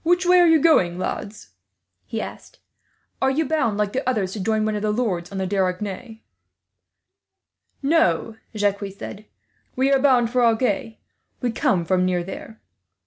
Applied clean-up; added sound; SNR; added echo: none; none; none; none.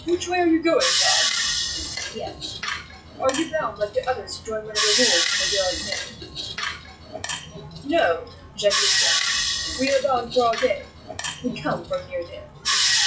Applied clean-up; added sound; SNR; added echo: classical method WPE with log-MMSE.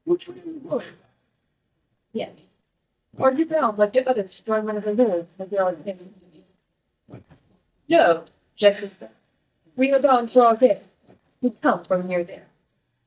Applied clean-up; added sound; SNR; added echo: neural mask model DeepFilterNet 3.